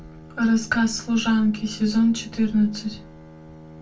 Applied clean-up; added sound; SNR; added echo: none; Bowed string instrument; 20 dB; reverberation time 0.2 s.